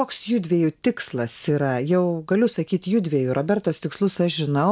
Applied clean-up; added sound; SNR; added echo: none; none; none; none.